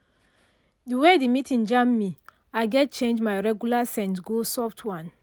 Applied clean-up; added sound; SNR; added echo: none; none; none; none.